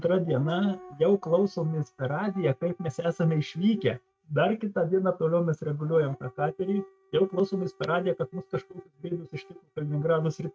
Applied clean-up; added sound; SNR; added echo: neural mask model RNNoise.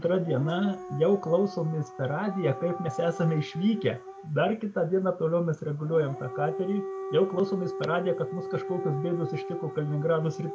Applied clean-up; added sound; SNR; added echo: none; Siren / Dog; 10 dB; none.